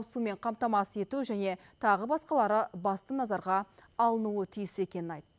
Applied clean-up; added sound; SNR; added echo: none; none; none; none.